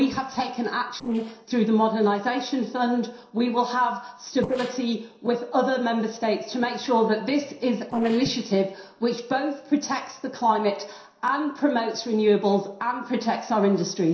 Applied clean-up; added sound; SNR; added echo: neural separator model SepFormer DNS4.